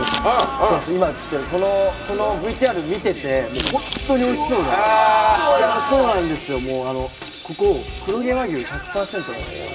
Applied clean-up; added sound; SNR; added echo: none; Scissors; 10 dB; reverberation time 0.6 s.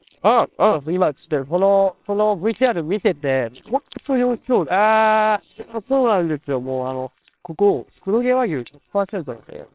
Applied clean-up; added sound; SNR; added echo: neural separator model SepFormer WHAMR!.